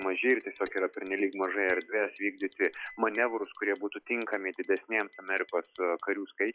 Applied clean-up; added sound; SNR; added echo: classical method log-MMSE.